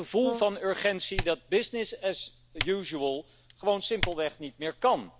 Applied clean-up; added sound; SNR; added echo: none; Brass instrument + Typing; 9 dB; none.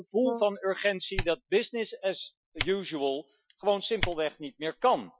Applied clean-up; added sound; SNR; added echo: classical method Wiener filter.